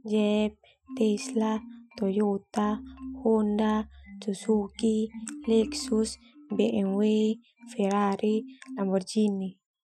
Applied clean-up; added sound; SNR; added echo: classical method Wiener filter.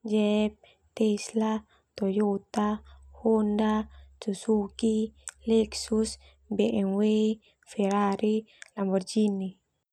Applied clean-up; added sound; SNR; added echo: none; none; none; none.